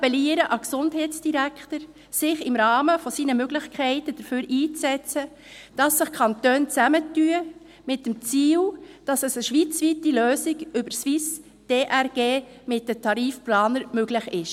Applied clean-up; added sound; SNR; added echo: none; none; none; none.